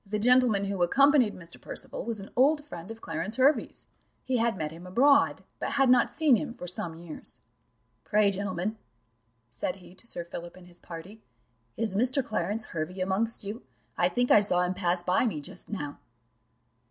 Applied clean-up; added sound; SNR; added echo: none; none; none; none.